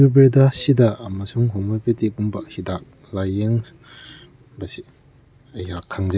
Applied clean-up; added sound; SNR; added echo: none; none; none; none.